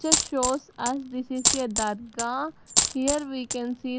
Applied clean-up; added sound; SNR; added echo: none; Coin (dropping); -2 dB; none.